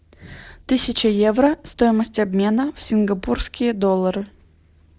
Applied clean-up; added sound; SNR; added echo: neural separator model SepFormer DNS4.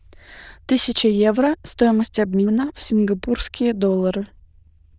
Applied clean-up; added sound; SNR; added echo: neural diffusion model UNIVERSE++.